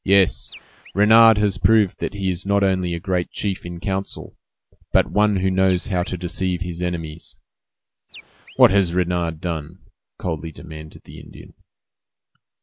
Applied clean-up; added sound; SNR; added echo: neural mask model Resemble Enhance denoiser.